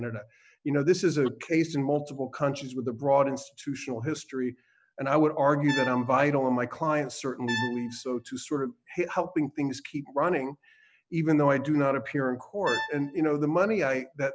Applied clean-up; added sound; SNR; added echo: none; Brass instrument; 11 dB; none.